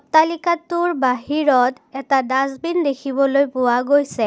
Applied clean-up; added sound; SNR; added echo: none; none; none; none.